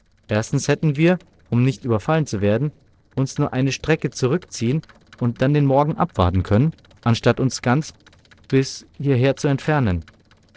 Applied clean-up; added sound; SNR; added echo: neural separator model SepFormer DNS4.